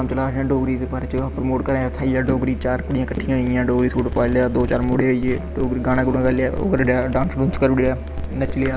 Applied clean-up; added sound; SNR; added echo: none; Musical instrument; 10 dB; none.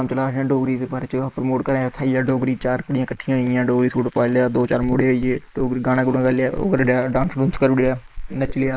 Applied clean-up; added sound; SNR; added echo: neural mask model Resemble Enhance denoiser.